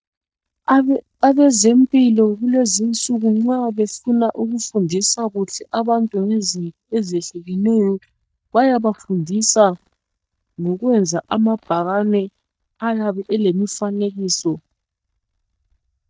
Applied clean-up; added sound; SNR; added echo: neural mask model DeepFilterNet 3.